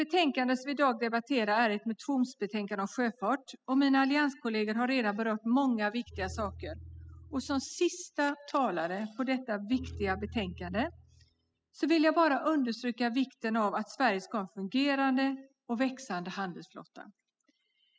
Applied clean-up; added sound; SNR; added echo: classical method spectral subtraction.